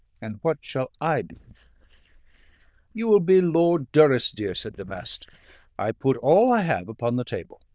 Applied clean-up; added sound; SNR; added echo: neural diffusion model UNIVERSE++.